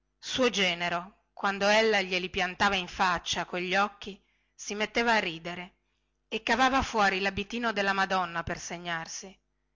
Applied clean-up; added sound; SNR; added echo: none; none; none; none.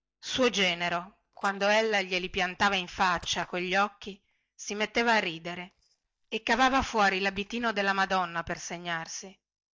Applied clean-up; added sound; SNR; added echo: neural mask model DeepFilterNet 3.